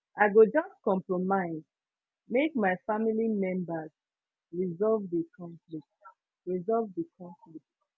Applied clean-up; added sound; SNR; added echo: none; none; none; none.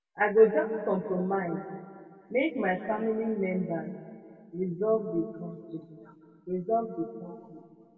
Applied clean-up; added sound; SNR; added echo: none; none; none; reverberation time 2.0 s.